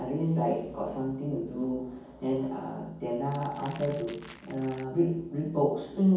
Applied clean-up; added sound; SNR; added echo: none; Crackle; 19 dB; reverberation time 1.2 s.